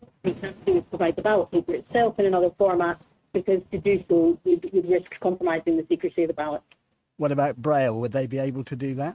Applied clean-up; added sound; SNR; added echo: neural mask model RNNoise.